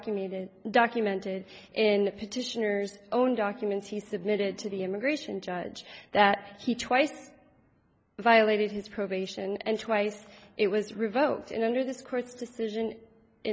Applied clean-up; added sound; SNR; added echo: none; none; none; none.